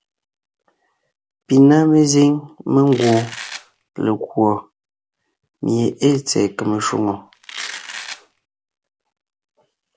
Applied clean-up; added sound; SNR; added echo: none; Domestic sounds, home sounds; 13 dB; none.